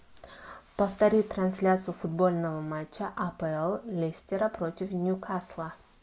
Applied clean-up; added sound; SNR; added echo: none; none; none; none.